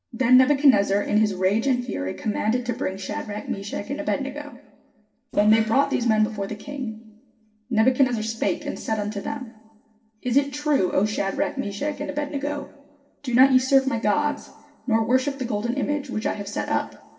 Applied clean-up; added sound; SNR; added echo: neural separator model SepFormer DNS4.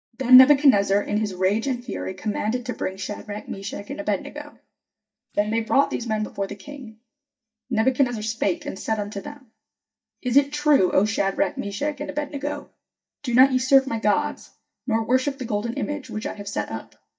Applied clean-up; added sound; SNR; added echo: neural mask model DeepFilterNet 3.